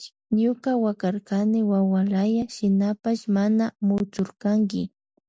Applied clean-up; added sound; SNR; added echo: none; none; none; none.